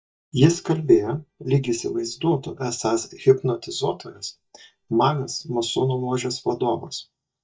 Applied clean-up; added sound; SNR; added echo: neural mask model DeepFilterNet 3.